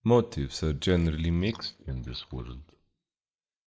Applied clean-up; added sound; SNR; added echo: neural mask model Resemble Enhance denoiser.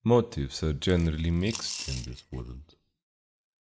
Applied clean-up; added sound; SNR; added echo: neural mask model RNNoise.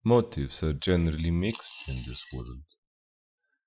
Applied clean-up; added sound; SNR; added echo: classical method Wiener filter.